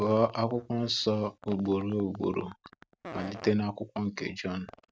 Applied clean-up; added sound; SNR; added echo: neural mask model RNNoise.